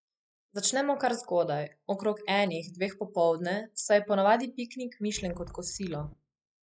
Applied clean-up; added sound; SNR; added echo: classical method log-MMSE.